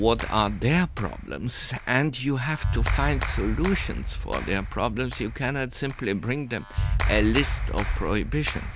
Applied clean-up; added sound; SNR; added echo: none; Clapping; 3 dB; none.